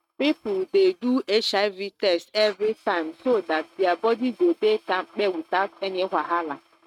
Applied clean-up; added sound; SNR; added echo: neural mask model RNNoise.